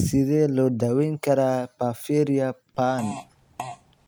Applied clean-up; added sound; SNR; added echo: none; Fart; 15 dB; none.